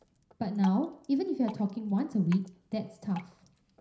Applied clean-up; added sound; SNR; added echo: none; Drip; 20 dB; reverberation time 0.5 s.